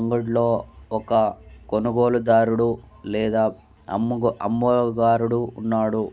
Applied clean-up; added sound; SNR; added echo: none; none; none; none.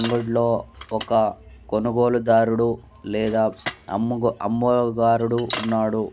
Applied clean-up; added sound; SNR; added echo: none; Bicycle; 17 dB; none.